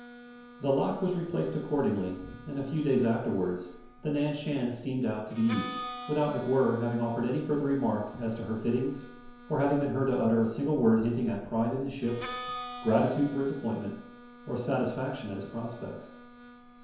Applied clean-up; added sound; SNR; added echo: none; Harmonica; 16 dB; reverberation time 0.9 s.